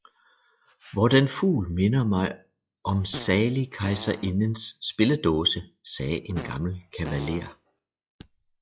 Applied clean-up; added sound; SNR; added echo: classical method log-MMSE.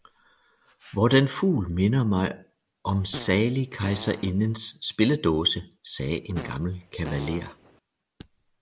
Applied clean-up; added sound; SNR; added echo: none; Fart; 15 dB; none.